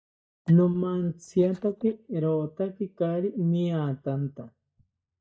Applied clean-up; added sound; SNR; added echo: neural mask model DeepFilterNet 3.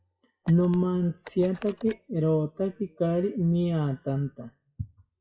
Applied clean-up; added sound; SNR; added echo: classical method WPE with log-MMSE.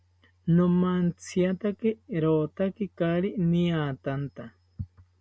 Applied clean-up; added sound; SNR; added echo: none; none; none; none.